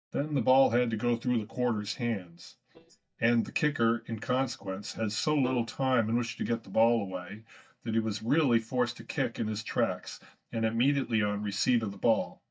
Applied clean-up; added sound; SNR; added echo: neural mask model DeepFilterNet 3.